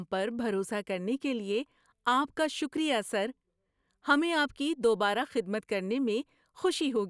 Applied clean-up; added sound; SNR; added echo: none; none; none; none.